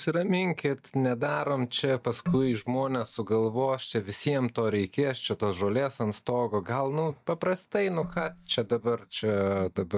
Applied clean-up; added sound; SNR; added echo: neural mask model DeepFilterNet 3.